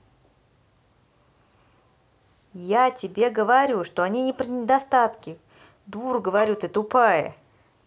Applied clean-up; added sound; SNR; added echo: none; Bowed string instrument; 17 dB; none.